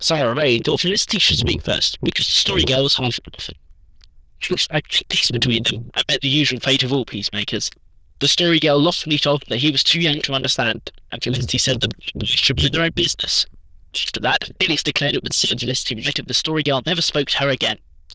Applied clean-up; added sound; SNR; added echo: neural diffusion model UNIVERSE++.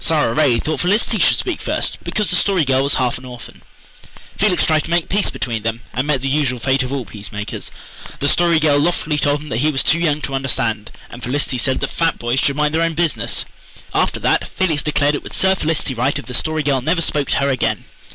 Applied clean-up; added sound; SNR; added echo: none; none; none; none.